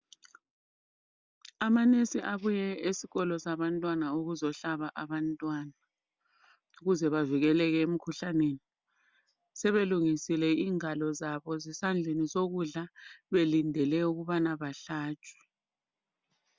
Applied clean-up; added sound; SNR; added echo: none; none; none; none.